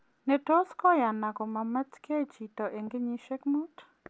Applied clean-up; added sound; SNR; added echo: none; none; none; none.